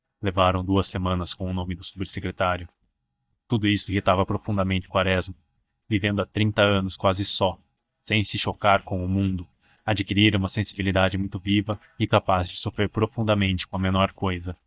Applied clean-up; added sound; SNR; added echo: neural mask model DeepFilterNet 3.